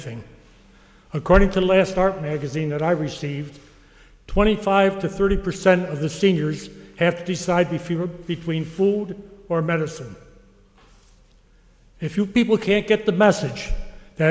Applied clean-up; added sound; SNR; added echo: none; none; none; none.